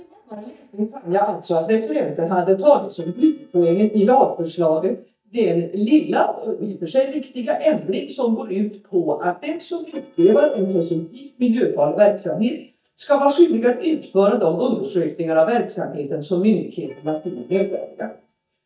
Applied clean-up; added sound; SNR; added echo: neural mask model DeepFilterNet 3.